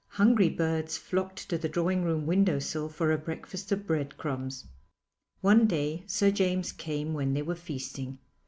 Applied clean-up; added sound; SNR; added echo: none; none; none; none.